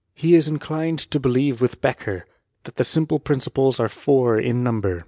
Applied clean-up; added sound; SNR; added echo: none; none; none; none.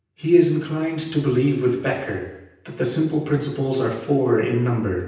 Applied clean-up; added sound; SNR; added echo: none; none; none; reverberation time 0.9 s.